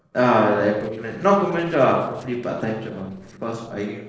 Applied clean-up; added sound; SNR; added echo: neural separator model SepFormer DNS4.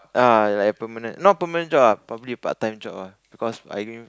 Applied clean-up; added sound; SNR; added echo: none; none; none; none.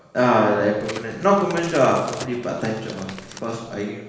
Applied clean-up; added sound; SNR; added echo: none; Crack; 16 dB; reverberation time 1.1 s.